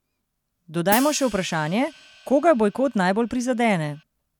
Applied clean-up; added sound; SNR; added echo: none; Hi-hat; 15 dB; none.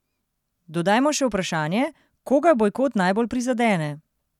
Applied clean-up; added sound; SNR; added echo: none; none; none; none.